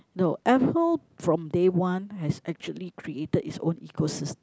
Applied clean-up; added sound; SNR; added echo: none; none; none; none.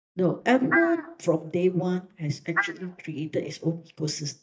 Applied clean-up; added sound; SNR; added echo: neural mask model DeepFilterNet 3.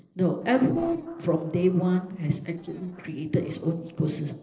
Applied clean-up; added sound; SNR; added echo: neural separator model SepFormer DNS4.